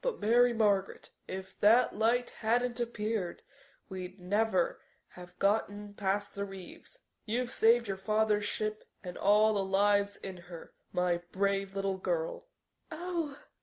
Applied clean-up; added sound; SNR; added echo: none; none; none; none.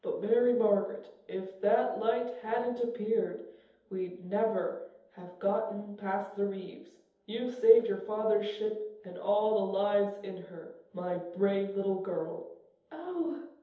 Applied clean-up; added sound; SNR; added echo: none; none; none; reverberation time 0.8 s.